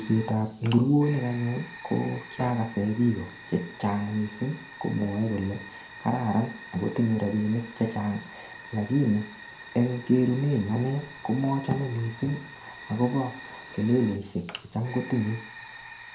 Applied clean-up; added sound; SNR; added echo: none; Fire; 17 dB; reverberation time 0.4 s.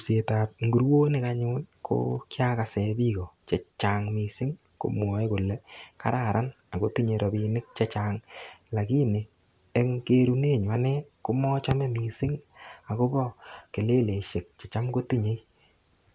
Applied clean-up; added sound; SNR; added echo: none; none; none; none.